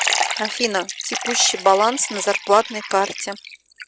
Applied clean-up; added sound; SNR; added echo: none; Liquid; 6 dB; none.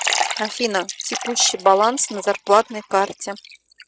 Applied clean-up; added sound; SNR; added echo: neural mask model RNNoise.